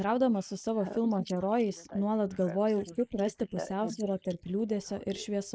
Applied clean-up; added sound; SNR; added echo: neural mask model Resemble Enhance denoiser.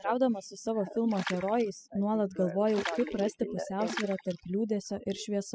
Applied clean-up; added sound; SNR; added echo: classical method spectral subtraction.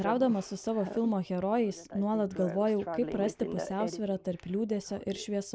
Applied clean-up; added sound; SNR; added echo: none; none; none; none.